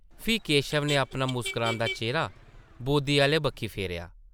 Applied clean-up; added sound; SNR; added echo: none; Motor vehicle (road); 13 dB; none.